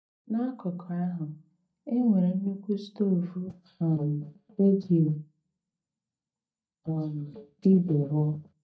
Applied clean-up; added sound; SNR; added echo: neural mask model DeepFilterNet 3.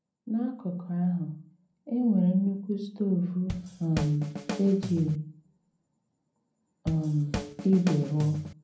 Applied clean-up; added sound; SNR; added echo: none; Drum kit; 8 dB; reverberation time 0.5 s.